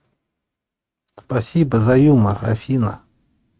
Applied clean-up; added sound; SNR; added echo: neural mask model RNNoise.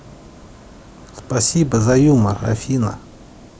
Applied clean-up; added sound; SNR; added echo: none; Wind; 18 dB; none.